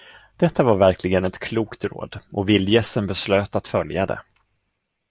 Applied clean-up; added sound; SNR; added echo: none; none; none; none.